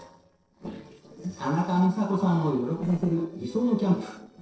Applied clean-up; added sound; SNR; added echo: neural separator model SepFormer DNS4.